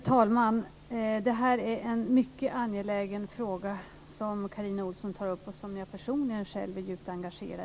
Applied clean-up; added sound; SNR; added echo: none; none; none; none.